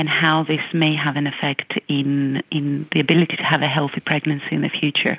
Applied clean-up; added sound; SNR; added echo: none; none; none; none.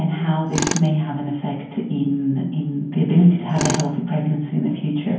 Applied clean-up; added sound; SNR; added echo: none; Tools; 11 dB; reverberation time 0.9 s.